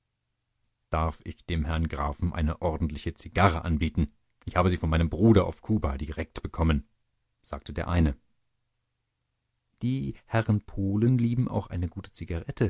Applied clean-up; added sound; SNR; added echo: none; none; none; none.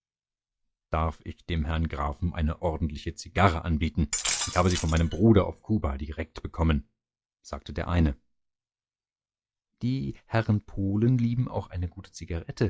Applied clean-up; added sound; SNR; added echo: classical method log-MMSE.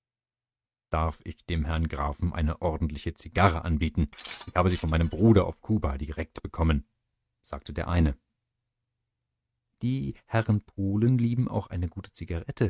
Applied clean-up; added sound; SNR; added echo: neural mask model RNNoise.